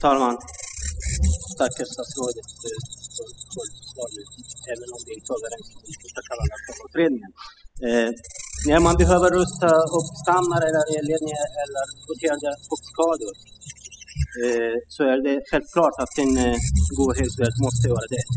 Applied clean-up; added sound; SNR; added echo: classical method spectral subtraction.